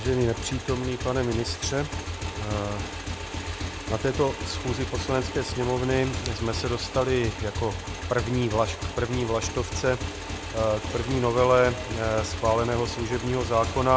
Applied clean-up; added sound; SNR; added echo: none; Motorcycle / Engine; 5 dB; none.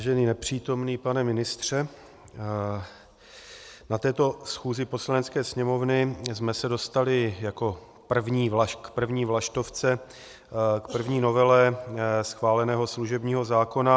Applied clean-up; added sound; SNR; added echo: none; none; none; none.